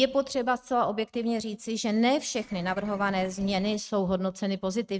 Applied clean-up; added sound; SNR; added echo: neural mask model RNNoise.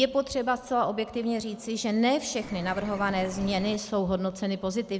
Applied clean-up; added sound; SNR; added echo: none; Bird; 12 dB; none.